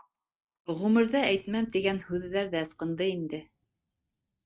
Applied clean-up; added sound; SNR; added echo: neural mask model RNNoise.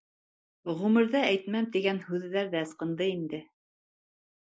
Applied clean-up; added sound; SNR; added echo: neural mask model Resemble Enhance denoiser.